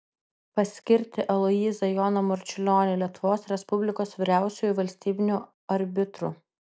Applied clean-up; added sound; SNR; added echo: none; none; none; none.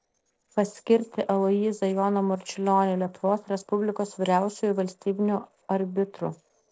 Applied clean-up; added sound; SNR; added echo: neural separator model SepFormer DNS4.